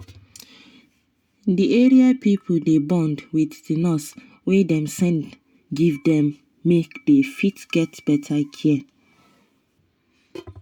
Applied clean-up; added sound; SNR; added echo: none; none; none; none.